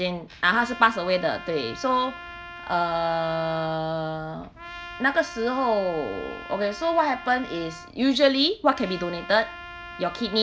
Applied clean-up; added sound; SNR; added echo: none; Trumpet; 15 dB; none.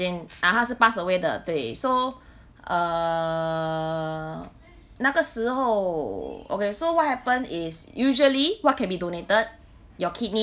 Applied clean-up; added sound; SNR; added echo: none; none; none; none.